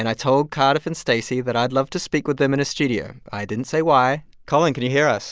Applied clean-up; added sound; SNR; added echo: none; none; none; none.